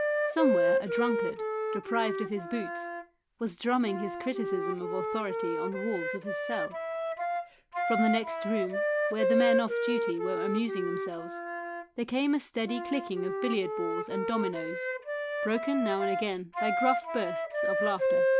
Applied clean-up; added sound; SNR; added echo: none; Wind instrument, woodwind instrument; -1 dB; none.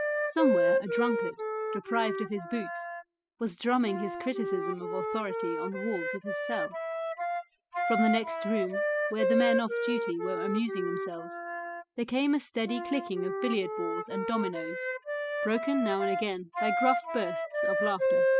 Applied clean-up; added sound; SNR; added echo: classical method spectral subtraction.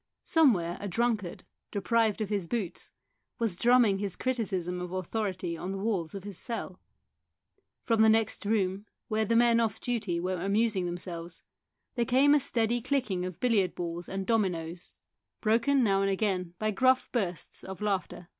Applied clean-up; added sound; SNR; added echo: none; none; none; none.